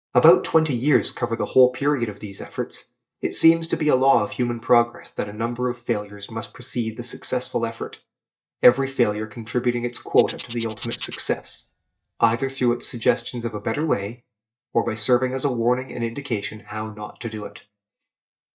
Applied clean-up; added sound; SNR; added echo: neural mask model DeepFilterNet 3.